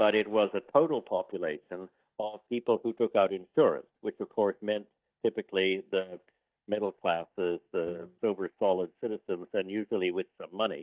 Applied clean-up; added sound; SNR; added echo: neural mask model DeepFilterNet 3.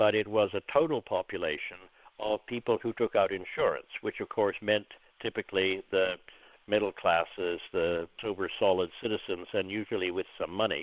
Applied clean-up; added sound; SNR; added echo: neural separator model SepFormer WHAM!.